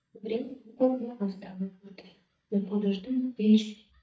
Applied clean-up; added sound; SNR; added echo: neural mask model DeepFilterNet 3.